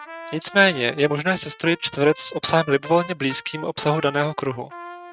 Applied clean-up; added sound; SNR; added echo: neural mask model RNNoise.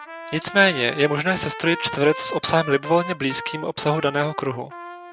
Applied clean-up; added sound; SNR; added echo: none; Trumpet; 12 dB; none.